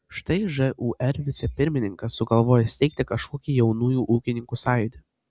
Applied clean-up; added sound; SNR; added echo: none; none; none; none.